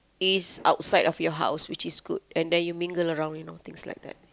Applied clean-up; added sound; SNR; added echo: none; none; none; none.